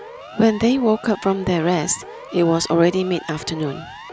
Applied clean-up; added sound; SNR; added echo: none; Siren; 17 dB; none.